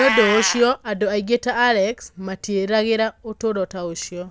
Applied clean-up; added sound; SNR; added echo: none; Meow; 9 dB; none.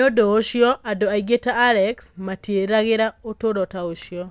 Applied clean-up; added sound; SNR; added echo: none; none; none; none.